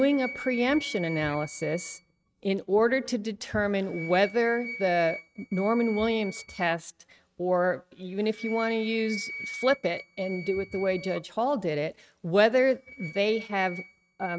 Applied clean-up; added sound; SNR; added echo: neural mask model RNNoise.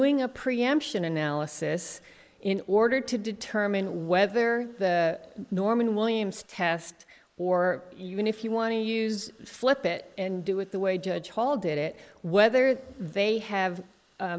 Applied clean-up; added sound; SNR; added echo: neural mask model Resemble Enhance denoiser.